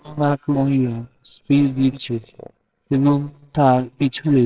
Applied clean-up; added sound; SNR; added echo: neural separator model SepFormer WHAMR!.